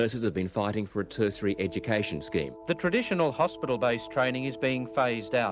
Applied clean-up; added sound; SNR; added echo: none; none; none; none.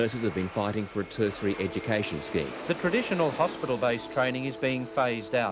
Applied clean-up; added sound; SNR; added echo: none; Aircraft; 13 dB; none.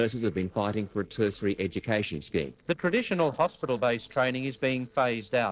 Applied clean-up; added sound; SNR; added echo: neural separator model SepFormer DNS4.